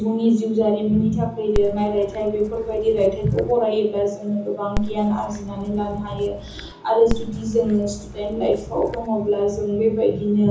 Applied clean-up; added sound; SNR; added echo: none; Dog; 10 dB; reverberation time 0.6 s.